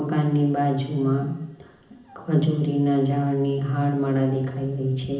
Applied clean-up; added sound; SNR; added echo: none; none; none; reverberation time 0.8 s.